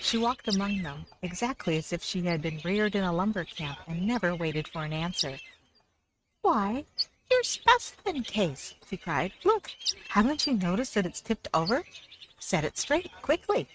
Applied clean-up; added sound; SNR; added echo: neural mask model RNNoise.